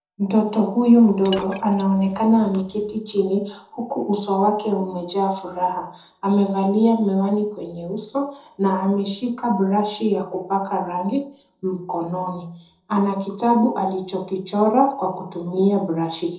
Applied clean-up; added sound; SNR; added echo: neural separator model SepFormer DNS4.